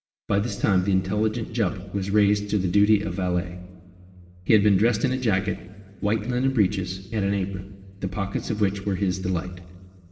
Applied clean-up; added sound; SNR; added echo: none; none; none; reverberation time 2.9 s.